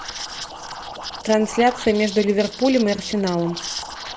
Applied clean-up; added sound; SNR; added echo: none; Liquid; 11 dB; none.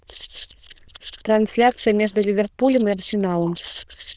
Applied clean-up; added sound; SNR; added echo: neural diffusion model UNIVERSE++.